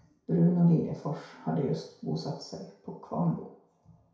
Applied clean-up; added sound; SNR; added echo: none; none; none; reverberation time 0.6 s.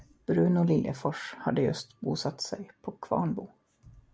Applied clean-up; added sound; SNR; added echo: none; none; none; none.